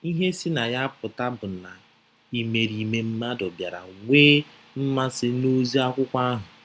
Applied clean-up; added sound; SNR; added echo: none; none; none; none.